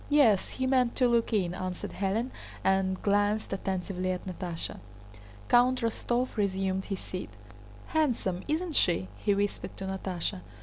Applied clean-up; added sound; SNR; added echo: none; none; none; none.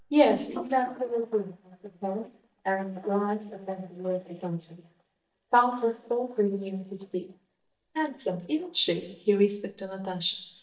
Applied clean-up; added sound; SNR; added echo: neural mask model DeepFilterNet 3.